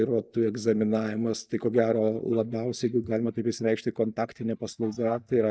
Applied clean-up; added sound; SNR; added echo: neural mask model DeepFilterNet 3.